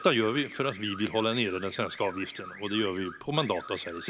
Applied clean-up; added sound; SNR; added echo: none; Alarm / Car; 14 dB; none.